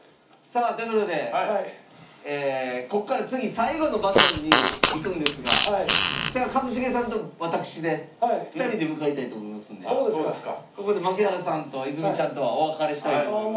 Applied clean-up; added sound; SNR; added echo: none; Fart; -4 dB; reverberation time 0.4 s.